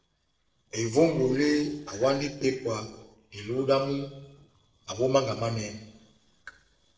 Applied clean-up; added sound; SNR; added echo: neural separator model SepFormer DNS4.